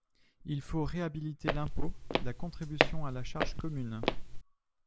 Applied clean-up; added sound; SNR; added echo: none; Walk, footsteps; -3 dB; none.